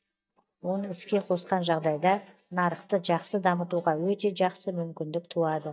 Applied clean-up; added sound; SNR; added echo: neural mask model DeepFilterNet 3.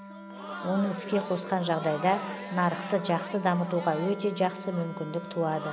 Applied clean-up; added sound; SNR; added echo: none; Wind instrument, woodwind instrument + Crowd; 10 dB; none.